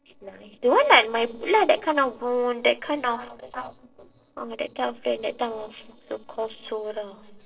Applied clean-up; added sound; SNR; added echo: neural separator model SepFormer DNS4.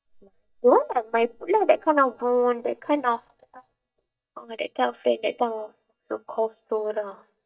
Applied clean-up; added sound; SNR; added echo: neural mask model DeepFilterNet 3.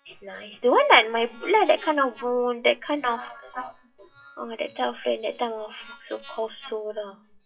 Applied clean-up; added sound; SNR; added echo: classical method WPE with log-MMSE.